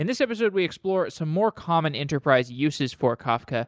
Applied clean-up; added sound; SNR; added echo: none; none; none; none.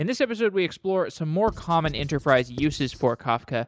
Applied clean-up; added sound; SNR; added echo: none; Writing; 15 dB; none.